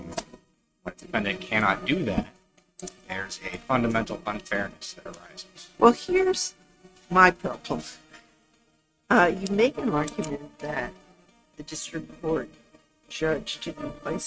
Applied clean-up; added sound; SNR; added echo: neural mask model RNNoise.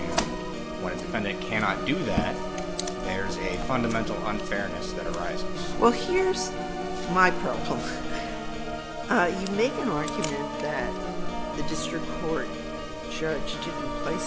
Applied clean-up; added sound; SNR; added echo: none; Organ; 4 dB; none.